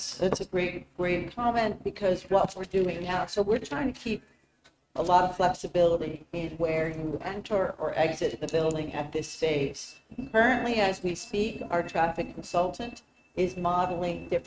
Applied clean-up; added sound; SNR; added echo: neural mask model RNNoise.